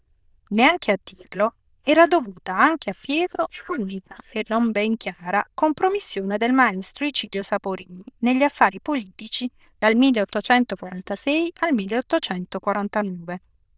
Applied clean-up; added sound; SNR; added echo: neural diffusion model UNIVERSE++.